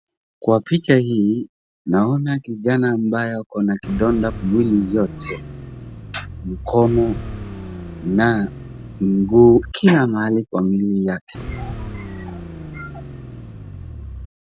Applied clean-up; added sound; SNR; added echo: none; Car; 11 dB; none.